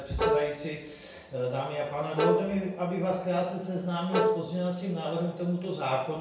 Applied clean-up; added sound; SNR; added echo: none; Bowed string instrument; 2 dB; reverberation time 0.6 s.